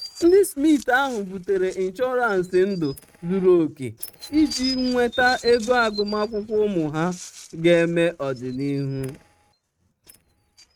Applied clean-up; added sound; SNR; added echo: neural mask model RNNoise.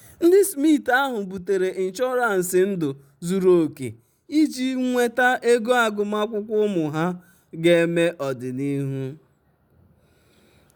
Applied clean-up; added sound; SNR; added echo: none; none; none; none.